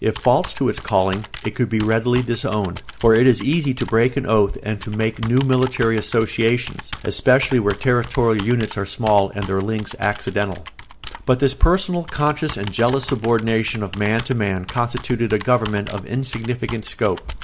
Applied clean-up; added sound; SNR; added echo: none; Computer keyboard; 15 dB; none.